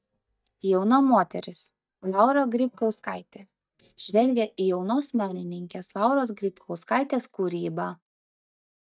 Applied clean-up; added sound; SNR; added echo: neural mask model DeepFilterNet 3.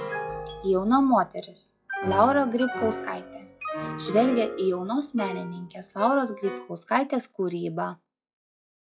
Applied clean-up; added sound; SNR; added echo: classical method log-MMSE.